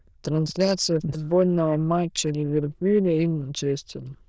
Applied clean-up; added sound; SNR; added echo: neural diffusion model UNIVERSE++.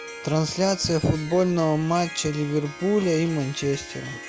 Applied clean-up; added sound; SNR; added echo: none; Harp; 16 dB; none.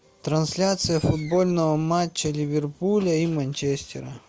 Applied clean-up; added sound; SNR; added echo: none; none; none; none.